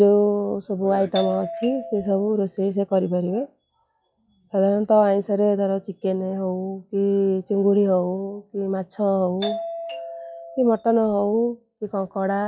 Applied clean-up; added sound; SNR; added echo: classical method log-MMSE.